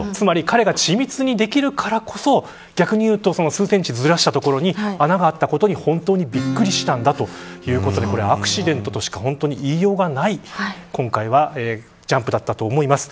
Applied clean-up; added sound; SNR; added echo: none; Acoustic guitar / Strum; 17 dB; none.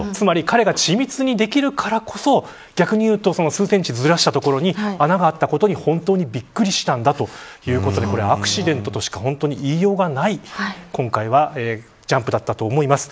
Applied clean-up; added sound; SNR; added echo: none; none; none; none.